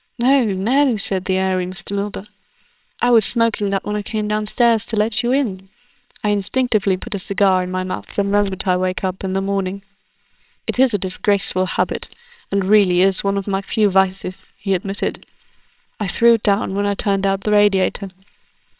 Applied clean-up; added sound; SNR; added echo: neural separator model SepFormer WHAMR!.